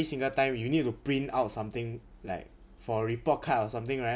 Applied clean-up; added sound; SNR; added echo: none; none; none; none.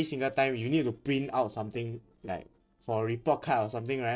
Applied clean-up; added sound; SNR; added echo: neural separator model SepFormer DNS4.